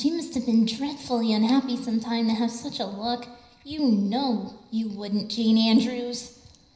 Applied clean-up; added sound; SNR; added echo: none; none; none; reverberation time 0.9 s.